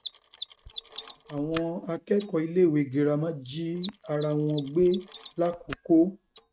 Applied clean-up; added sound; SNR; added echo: neural mask model RNNoise.